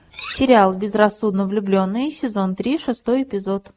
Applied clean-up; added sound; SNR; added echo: neural mask model RNNoise.